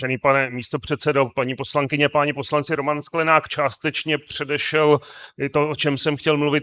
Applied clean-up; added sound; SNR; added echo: neural mask model Resemble Enhance denoiser.